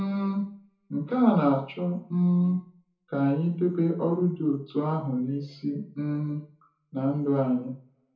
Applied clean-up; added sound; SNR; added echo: none; none; none; reverberation time 0.6 s.